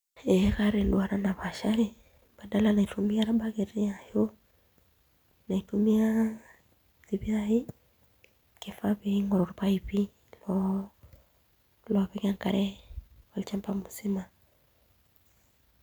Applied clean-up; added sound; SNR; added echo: none; none; none; none.